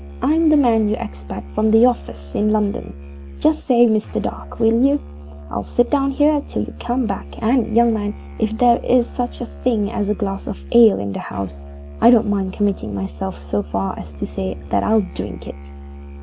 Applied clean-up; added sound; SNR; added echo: none; Musical instrument; 14 dB; none.